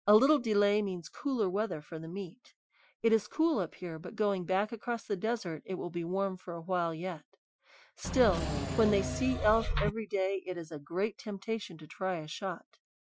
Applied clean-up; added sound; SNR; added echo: classical method Wiener filter.